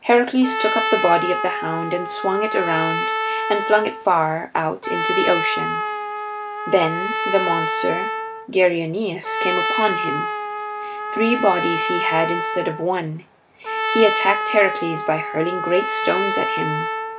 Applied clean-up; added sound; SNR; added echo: none; Trumpet; 3 dB; none.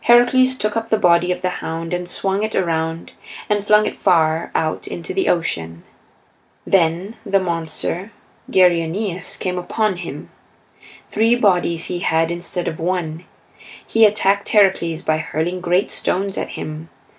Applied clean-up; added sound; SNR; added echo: none; none; none; none.